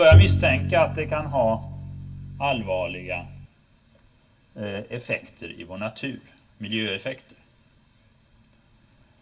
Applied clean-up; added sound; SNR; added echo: none; Bowed string instrument; -4 dB; reverberation time 0.2 s.